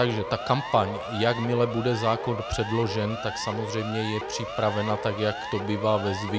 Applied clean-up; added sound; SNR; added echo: none; Siren; 8 dB; none.